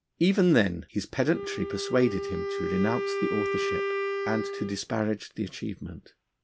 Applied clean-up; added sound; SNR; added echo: none; Wind instrument, woodwind instrument; 5 dB; none.